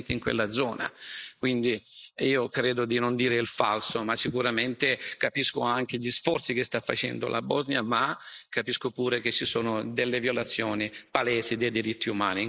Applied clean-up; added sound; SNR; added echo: neural mask model Resemble Enhance denoiser.